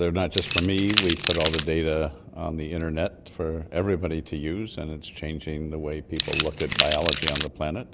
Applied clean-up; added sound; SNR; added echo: none; Rattle / Keys jangling; 0 dB; none.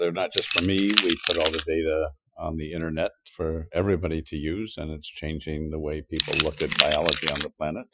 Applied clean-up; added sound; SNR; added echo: classical method Wiener filter.